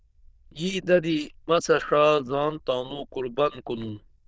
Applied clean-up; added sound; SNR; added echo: neural diffusion model UNIVERSE++.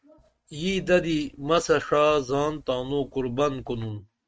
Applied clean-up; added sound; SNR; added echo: neural mask model RNNoise.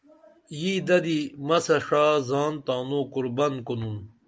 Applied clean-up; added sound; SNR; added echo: none; none; none; none.